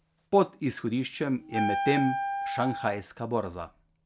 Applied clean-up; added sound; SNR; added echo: none; Wind instrument, woodwind instrument; 3 dB; none.